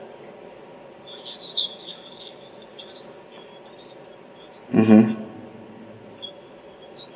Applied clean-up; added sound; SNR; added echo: none; none; none; reverberation time 2.3 s.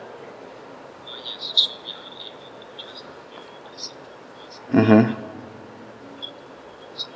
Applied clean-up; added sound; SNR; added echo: none; none; none; none.